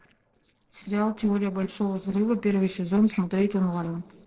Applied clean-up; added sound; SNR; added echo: neural separator model SepFormer DNS4.